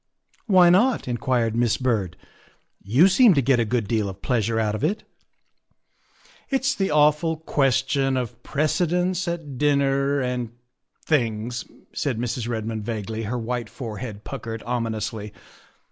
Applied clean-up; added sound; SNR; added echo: none; none; none; none.